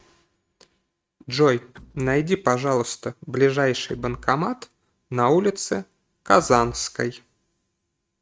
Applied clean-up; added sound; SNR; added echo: neural mask model RNNoise.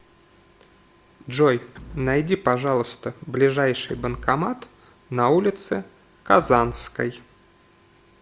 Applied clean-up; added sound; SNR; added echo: none; Door / Wood; 20 dB; none.